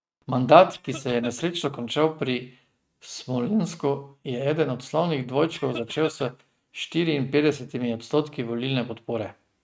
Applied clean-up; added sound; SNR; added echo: neural mask model RNNoise.